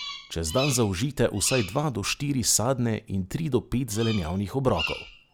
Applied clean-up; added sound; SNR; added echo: none; Bird vocalization, bird call, bird song; 13 dB; none.